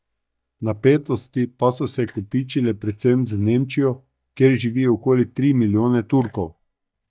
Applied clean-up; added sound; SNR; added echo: neural mask model DeepFilterNet 3.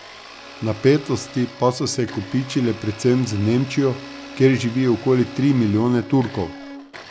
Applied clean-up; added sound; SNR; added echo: none; Domestic sounds, home sounds + Bowed string instrument; 16 dB; none.